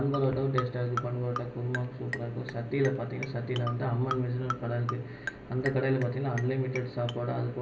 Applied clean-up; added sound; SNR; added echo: none; Marimba, xylophone; 11 dB; reverberation time 0.5 s.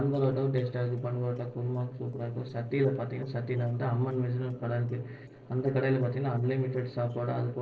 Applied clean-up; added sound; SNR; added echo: neural separator model SepFormer DNS4.